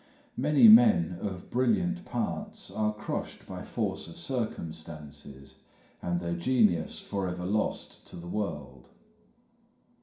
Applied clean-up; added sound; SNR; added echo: none; none; none; reverberation time 0.5 s.